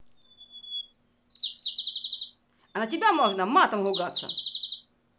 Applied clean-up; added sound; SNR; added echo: none; Bird vocalization, bird call, bird song; 1 dB; none.